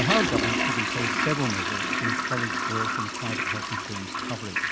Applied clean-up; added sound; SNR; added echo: none; Toilet flush; -4 dB; none.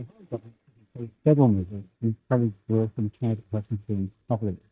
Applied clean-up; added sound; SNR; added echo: neural mask model DeepFilterNet 3.